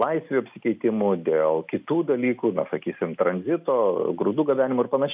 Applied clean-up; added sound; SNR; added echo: none; none; none; none.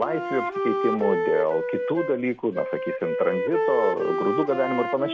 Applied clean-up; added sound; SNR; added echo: none; Wind instrument, woodwind instrument; 1 dB; none.